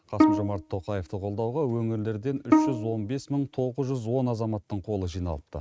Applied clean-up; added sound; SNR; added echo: neural mask model RNNoise.